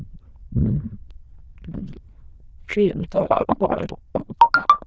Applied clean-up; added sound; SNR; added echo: neural diffusion model UNIVERSE++.